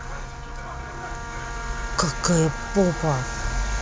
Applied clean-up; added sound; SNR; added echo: none; Wind instrument, woodwind instrument; 11 dB; none.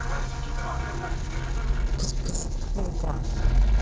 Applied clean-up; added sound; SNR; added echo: neural separator model SepFormer DNS4.